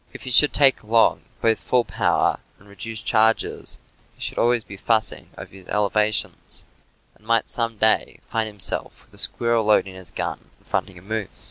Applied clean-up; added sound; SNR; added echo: none; none; none; none.